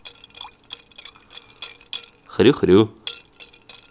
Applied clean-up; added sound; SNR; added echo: none; Liquid; 18 dB; none.